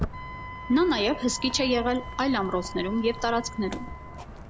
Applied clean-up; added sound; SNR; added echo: none; Walk, footsteps + Wind instrument, woodwind instrument; 10 dB; none.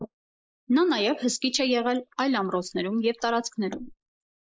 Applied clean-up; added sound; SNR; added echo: neural mask model Resemble Enhance denoiser.